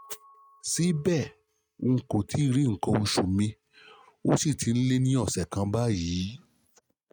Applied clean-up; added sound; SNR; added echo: neural mask model RNNoise.